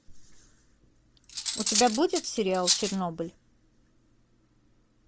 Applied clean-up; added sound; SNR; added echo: none; Cutlery, silverware; -1 dB; none.